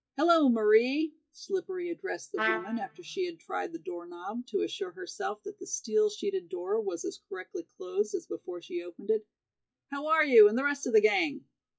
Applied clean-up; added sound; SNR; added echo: classical method log-MMSE.